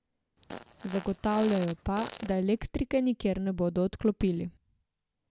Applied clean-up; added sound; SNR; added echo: none; Fart; 13 dB; none.